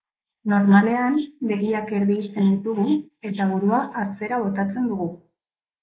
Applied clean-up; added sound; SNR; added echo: neural mask model Resemble Enhance denoiser.